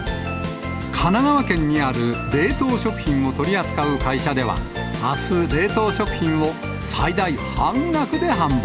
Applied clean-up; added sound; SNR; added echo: none; none; none; none.